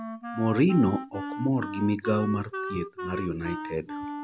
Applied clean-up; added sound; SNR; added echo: none; Wind instrument, woodwind instrument; 8 dB; none.